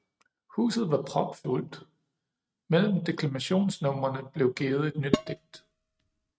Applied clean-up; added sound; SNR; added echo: neural mask model RNNoise.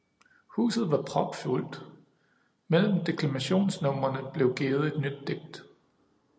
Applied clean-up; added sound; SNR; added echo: none; none; none; none.